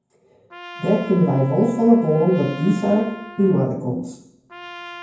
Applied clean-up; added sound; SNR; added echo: none; Trumpet; 18 dB; reverberation time 0.9 s.